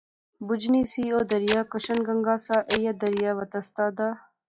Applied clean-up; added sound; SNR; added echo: classical method log-MMSE.